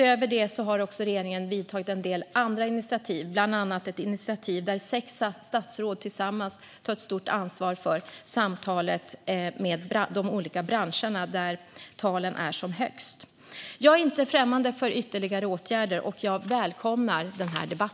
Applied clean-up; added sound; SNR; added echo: none; none; none; none.